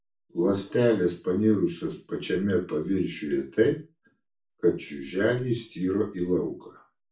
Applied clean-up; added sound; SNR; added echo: none; none; none; reverberation time 0.3 s.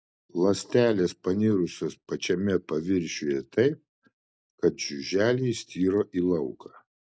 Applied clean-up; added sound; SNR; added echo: none; none; none; none.